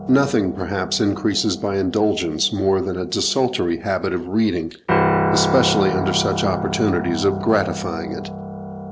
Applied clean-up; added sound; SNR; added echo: none; Piano; 5 dB; none.